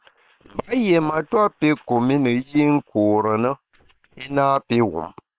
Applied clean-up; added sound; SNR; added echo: neural separator model SepFormer WHAM!.